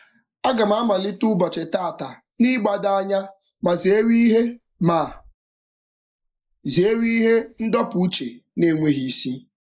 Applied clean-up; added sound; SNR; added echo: neural mask model Resemble Enhance denoiser.